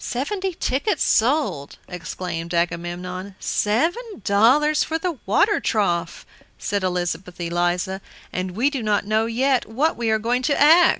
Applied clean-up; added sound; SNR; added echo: none; none; none; none.